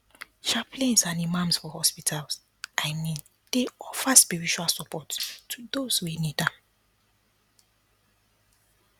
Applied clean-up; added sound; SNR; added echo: none; none; none; none.